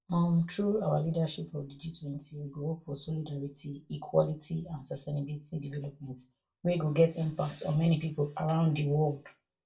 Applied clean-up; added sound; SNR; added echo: none; none; none; reverberation time 0.2 s.